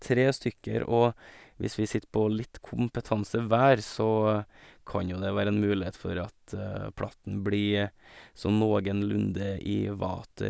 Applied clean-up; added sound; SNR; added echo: none; none; none; none.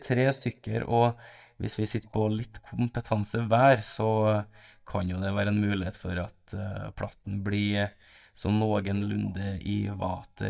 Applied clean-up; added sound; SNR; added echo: neural mask model DeepFilterNet 3.